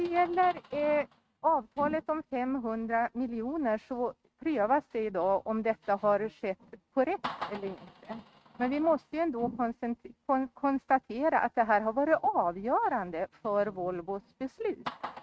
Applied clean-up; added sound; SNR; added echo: neural mask model RNNoise.